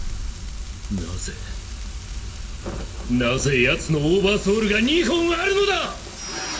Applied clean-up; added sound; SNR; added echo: none; Frying (food); 20 dB; reverberation time 0.6 s.